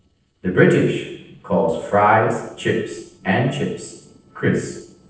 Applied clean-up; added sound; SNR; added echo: neural separator model SepFormer DNS4.